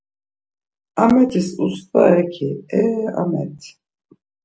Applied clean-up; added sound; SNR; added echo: none; none; none; none.